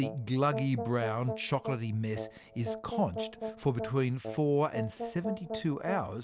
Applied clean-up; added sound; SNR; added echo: none; Brass instrument; 8 dB; none.